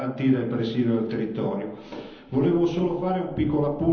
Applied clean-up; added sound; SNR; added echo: none; none; none; reverberation time 0.9 s.